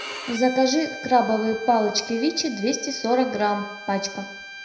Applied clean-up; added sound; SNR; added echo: none; Bowed string instrument; 13 dB; reverberation time 0.7 s.